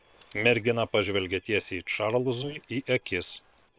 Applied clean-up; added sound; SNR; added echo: neural separator model SepFormer WHAM!.